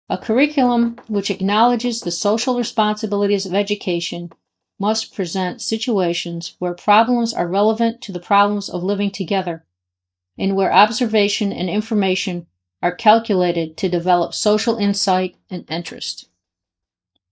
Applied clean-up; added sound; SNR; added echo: neural mask model DeepFilterNet 3.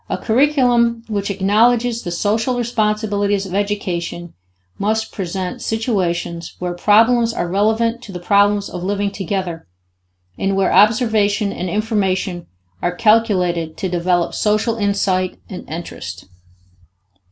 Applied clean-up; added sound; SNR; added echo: none; none; none; none.